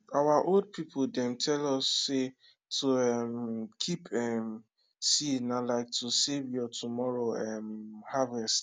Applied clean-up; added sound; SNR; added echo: none; none; none; none.